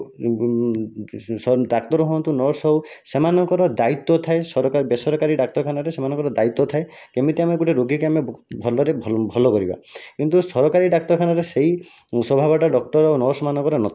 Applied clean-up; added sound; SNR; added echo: none; none; none; none.